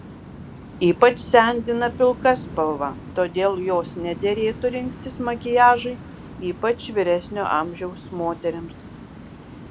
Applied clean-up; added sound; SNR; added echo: none; Waves, surf; 15 dB; none.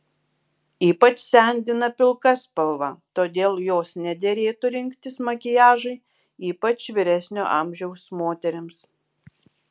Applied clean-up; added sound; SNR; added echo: none; none; none; none.